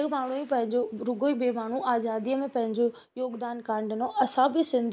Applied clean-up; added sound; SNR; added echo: none; none; none; none.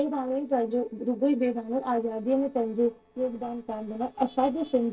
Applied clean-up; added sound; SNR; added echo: neural separator model SepFormer DNS4.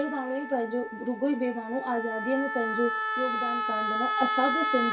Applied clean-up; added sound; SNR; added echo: none; Wind instrument, woodwind instrument; 1 dB; reverberation time 0.2 s.